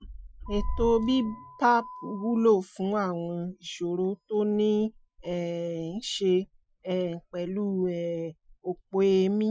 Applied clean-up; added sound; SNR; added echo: classical method Wiener filter.